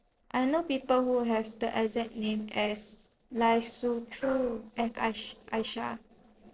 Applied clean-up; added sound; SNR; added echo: neural separator model SepFormer DNS4.